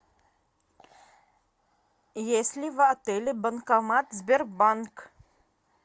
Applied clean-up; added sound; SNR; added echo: none; none; none; none.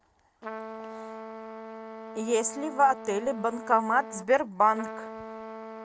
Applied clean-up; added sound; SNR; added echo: none; Trumpet; 12 dB; none.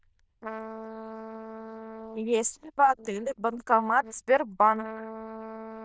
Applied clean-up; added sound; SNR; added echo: neural diffusion model UNIVERSE++.